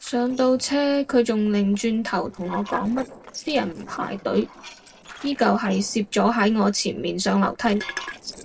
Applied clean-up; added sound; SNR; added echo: neural separator model SepFormer DNS4.